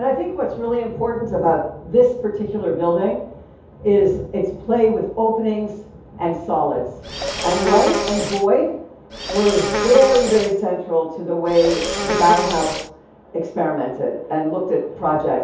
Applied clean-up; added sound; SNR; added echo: none; Insect; 4 dB; reverberation time 0.7 s.